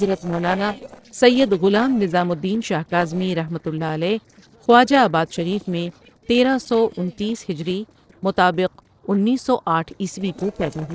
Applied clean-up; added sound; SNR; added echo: neural separator model SepFormer DNS4.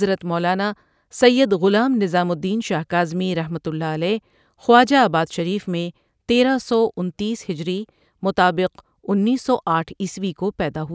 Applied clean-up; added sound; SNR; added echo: none; none; none; none.